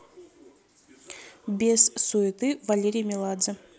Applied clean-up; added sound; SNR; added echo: none; none; none; none.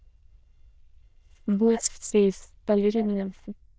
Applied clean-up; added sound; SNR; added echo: neural diffusion model UNIVERSE++.